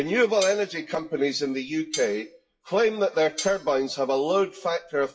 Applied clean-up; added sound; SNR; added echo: classical method WPE with log-MMSE.